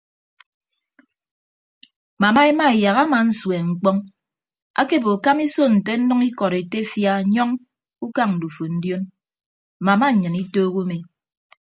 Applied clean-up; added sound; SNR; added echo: none; none; none; none.